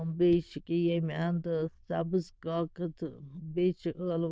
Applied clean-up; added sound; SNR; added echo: neural diffusion model UNIVERSE++.